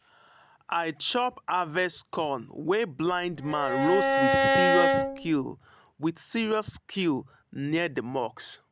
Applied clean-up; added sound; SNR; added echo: none; Bowed string instrument; -4 dB; none.